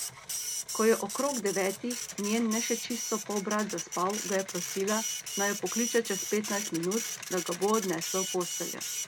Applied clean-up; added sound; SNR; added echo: none; Printer; 5 dB; none.